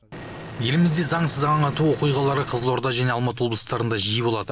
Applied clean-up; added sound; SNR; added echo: none; none; none; none.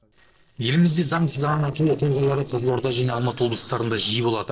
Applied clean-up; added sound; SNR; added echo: neural separator model SepFormer DNS4.